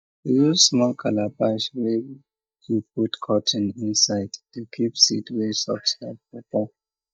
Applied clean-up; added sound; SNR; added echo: neural mask model DeepFilterNet 3.